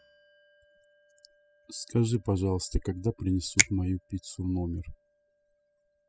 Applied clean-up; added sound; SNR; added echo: classical method spectral subtraction.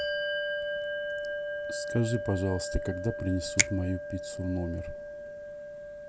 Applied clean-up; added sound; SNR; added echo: none; Bell + Finger snapping; 0 dB; none.